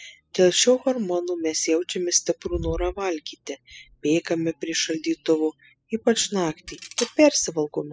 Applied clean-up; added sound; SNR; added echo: classical method spectral subtraction.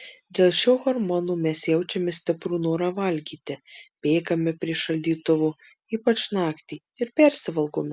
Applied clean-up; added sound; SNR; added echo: none; none; none; none.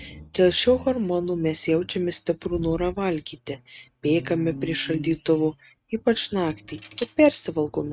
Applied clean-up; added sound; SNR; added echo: neural mask model RNNoise.